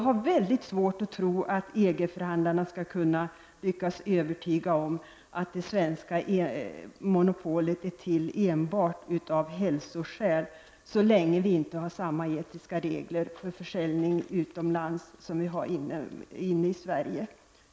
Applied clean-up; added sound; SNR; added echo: none; none; none; none.